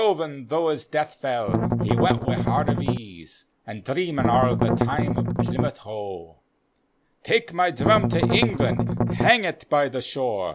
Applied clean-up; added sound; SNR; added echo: none; Strum; -3 dB; none.